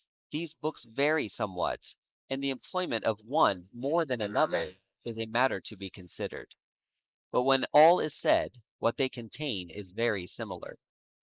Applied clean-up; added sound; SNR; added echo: neural mask model Resemble Enhance denoiser.